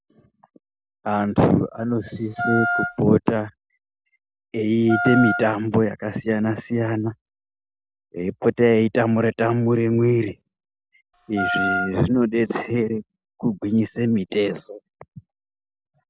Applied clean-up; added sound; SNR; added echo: none; Wind instrument, woodwind instrument; 2 dB; none.